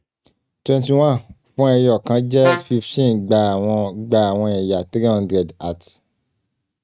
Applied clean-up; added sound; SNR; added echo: neural mask model RNNoise.